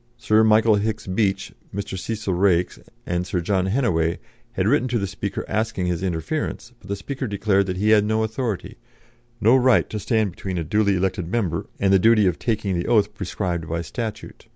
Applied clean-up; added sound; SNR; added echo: none; none; none; none.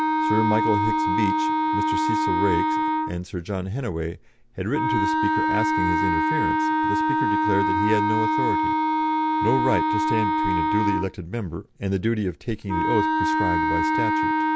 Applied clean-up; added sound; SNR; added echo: none; Wind instrument, woodwind instrument; -5 dB; none.